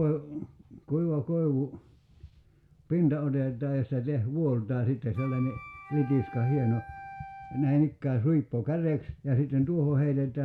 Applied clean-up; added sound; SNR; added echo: none; Wind instrument, woodwind instrument; 16 dB; none.